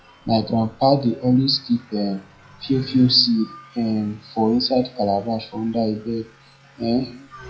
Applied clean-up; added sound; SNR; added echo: classical method WPE with log-MMSE.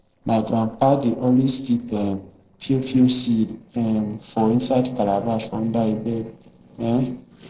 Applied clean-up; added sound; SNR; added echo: neural separator model SepFormer DNS4.